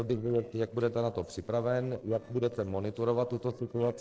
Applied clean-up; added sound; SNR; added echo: neural separator model SepFormer DNS4.